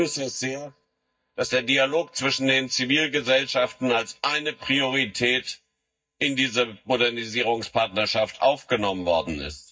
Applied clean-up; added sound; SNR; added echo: neural mask model DeepFilterNet 3.